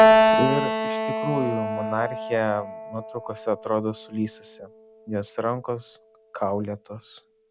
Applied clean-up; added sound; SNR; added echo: none; Keyboard (musical); -3 dB; none.